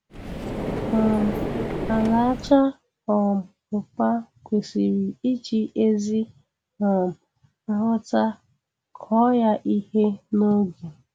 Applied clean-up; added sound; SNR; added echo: none; Car; 5 dB; none.